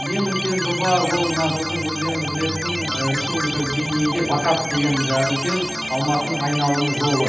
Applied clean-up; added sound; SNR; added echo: none; Keyboard (musical); 4 dB; reverberation time 0.8 s.